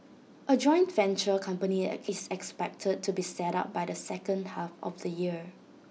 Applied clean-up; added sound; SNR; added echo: none; none; none; none.